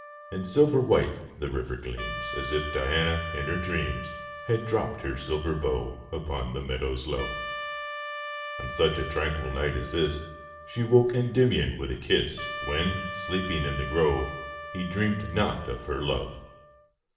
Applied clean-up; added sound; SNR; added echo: none; Trumpet; 10 dB; reverberation time 0.9 s.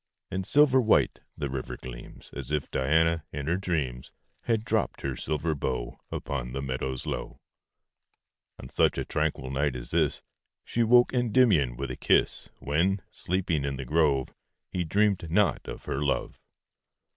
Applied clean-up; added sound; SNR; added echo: none; none; none; none.